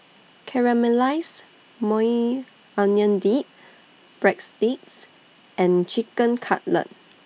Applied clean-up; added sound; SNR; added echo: none; none; none; none.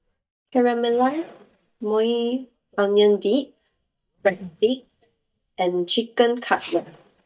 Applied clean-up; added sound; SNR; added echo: neural mask model DeepFilterNet 3.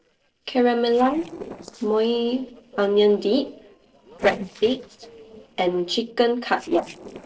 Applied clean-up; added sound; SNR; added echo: neural separator model SepFormer DNS4.